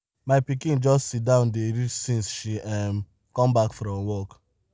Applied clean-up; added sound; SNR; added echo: none; none; none; none.